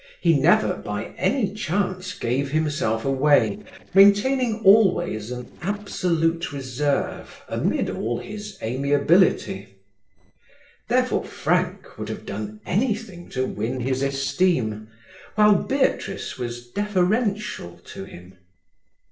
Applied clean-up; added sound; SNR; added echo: neural separator model SepFormer DNS4.